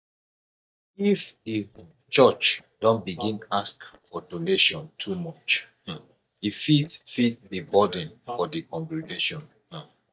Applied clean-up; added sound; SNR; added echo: neural mask model DeepFilterNet 3.